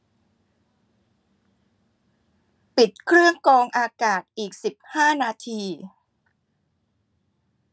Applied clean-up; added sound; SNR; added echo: none; none; none; none.